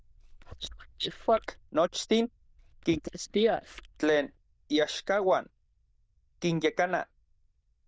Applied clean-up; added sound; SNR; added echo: neural diffusion model UNIVERSE++.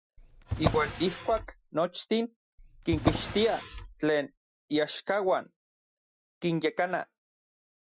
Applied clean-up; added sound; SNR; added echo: classical method Wiener filter.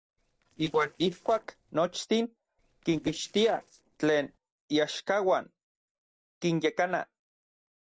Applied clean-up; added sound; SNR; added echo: neural separator model SepFormer DNS4.